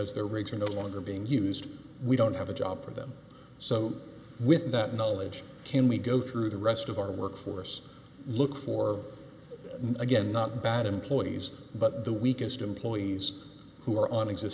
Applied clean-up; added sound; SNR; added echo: none; none; none; none.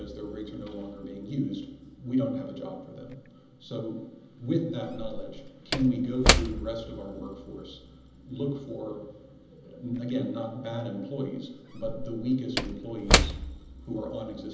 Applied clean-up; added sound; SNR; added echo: none; Slam / Wood; 0 dB; reverberation time 0.9 s.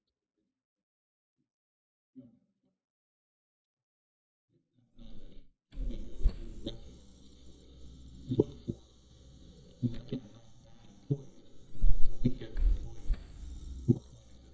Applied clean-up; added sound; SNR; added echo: neural mask model DeepFilterNet 3.